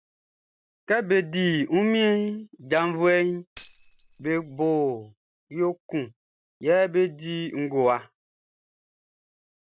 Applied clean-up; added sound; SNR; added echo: none; Tambourine; 8 dB; none.